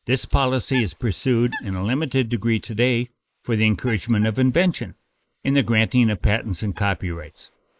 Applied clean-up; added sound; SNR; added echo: neural mask model Resemble Enhance denoiser.